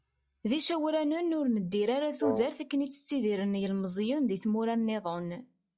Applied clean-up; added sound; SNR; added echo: classical method log-MMSE.